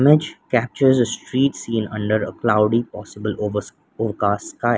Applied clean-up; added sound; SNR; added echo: none; none; none; none.